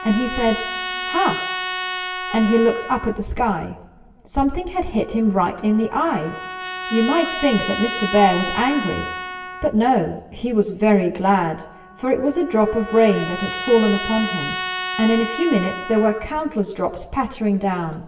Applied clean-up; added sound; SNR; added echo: none; Trumpet; 9 dB; reverberation time 1.4 s.